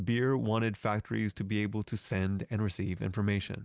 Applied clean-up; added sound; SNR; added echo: none; none; none; none.